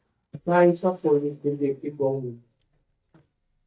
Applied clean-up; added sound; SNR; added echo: neural mask model DeepFilterNet 3.